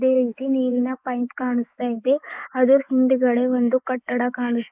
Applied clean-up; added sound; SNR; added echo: neural mask model Resemble Enhance denoiser.